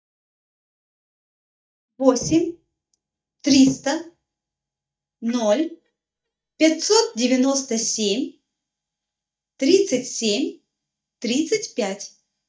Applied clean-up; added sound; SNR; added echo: neural mask model DeepFilterNet 3.